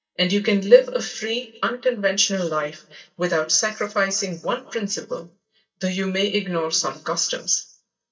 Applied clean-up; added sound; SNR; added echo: neural mask model DeepFilterNet 3.